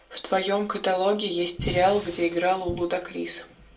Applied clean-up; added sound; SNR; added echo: none; Fire; 11 dB; reverberation time 0.2 s.